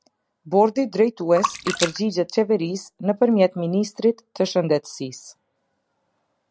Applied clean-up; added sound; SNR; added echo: none; Splash, splatter; 9 dB; none.